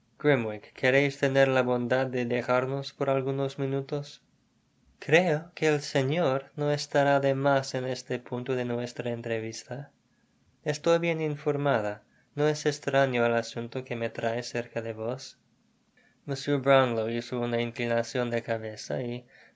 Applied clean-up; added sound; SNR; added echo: none; none; none; none.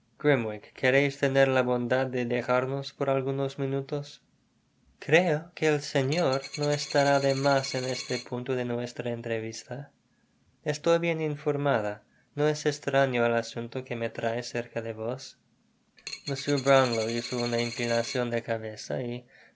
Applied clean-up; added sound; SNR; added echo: none; Coin (dropping); 11 dB; none.